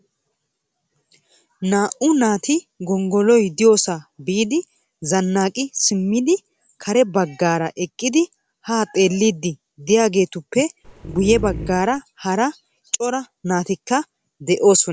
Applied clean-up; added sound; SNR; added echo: none; Dog; 10 dB; none.